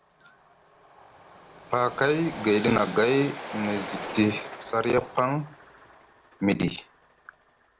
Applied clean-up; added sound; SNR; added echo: none; Train; 13 dB; none.